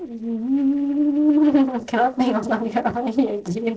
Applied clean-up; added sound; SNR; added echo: neural separator model SepFormer DNS4.